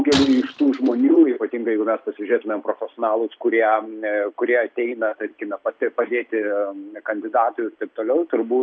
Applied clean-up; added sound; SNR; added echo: none; Shatter; 13 dB; none.